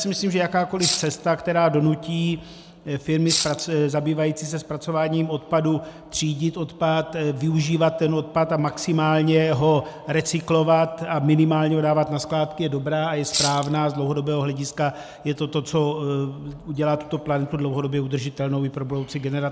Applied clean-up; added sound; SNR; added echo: none; Rattle (instrument); 4 dB; none.